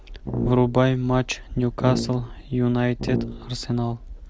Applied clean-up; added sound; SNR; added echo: none; Brass instrument; 8 dB; none.